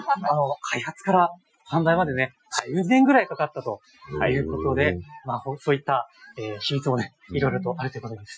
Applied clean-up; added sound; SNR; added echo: classical method Wiener filter.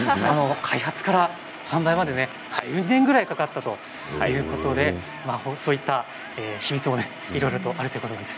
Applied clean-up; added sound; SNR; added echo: none; Cheering; 19 dB; none.